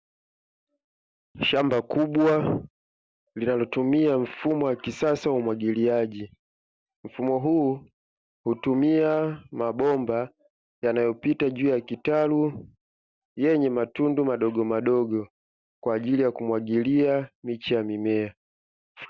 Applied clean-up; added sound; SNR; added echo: none; none; none; none.